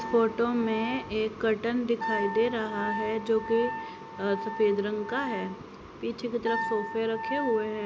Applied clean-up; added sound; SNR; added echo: none; Wind instrument, woodwind instrument; 8 dB; none.